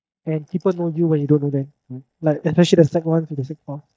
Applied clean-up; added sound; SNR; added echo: neural mask model DeepFilterNet 3.